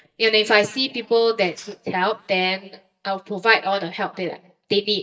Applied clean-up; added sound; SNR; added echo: neural mask model DeepFilterNet 3.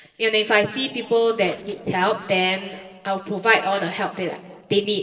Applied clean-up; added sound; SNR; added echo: neural separator model SepFormer DNS4.